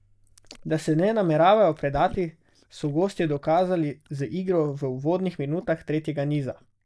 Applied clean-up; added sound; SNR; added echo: neural mask model DeepFilterNet 3.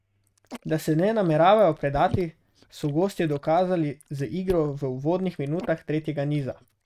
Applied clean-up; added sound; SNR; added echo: neural mask model RNNoise.